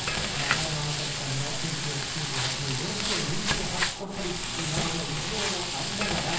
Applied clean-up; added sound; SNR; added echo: none; Frying (food); -4 dB; reverberation time 0.7 s.